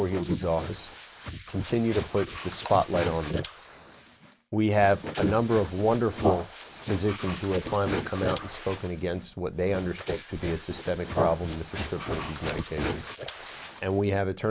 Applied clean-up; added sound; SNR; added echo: neural mask model Resemble Enhance denoiser.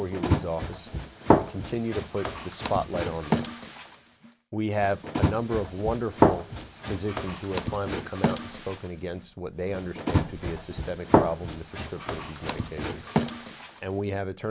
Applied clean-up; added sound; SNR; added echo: none; Run; -3 dB; none.